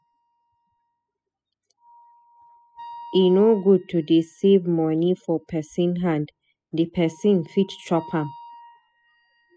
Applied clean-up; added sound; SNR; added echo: classical method spectral subtraction.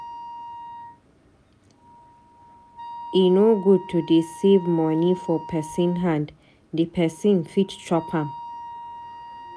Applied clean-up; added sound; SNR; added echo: none; Wind instrument, woodwind instrument; 16 dB; none.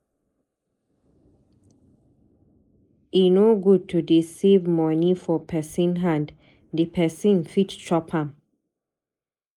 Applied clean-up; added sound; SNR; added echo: neural mask model Resemble Enhance denoiser.